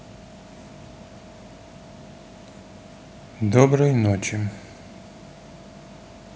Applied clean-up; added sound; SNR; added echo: none; none; none; none.